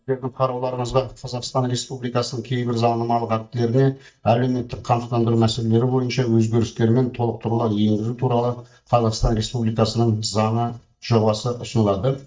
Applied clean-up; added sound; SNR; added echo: neural mask model DeepFilterNet 3.